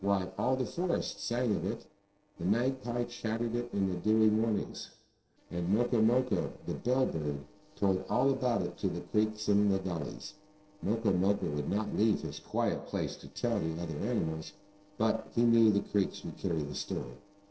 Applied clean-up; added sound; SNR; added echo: neural separator model SepFormer DNS4.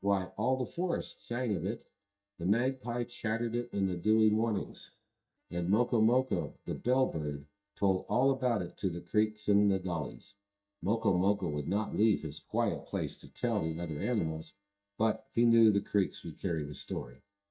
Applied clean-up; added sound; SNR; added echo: neural mask model DeepFilterNet 3.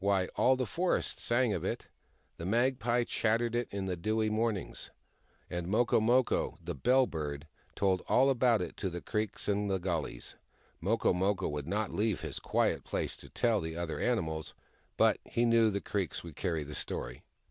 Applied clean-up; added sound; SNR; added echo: none; none; none; none.